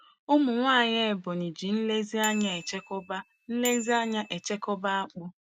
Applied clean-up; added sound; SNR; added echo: none; Bicycle bell; 14 dB; none.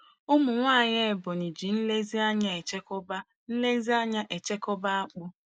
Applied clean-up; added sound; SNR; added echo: none; none; none; none.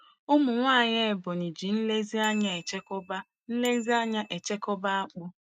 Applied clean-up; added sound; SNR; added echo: neural mask model RNNoise.